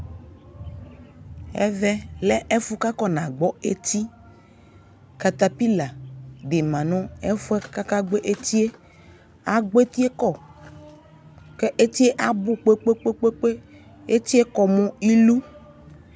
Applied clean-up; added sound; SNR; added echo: none; none; none; none.